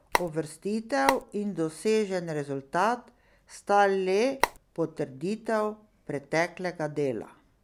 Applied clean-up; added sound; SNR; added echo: none; Telephone; 1 dB; none.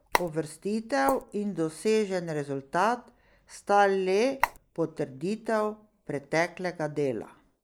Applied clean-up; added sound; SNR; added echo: neural mask model Resemble Enhance denoiser.